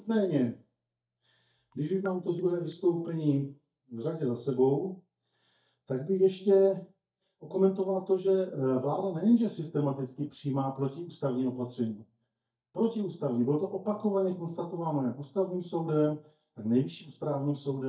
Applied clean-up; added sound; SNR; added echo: neural mask model DeepFilterNet 3.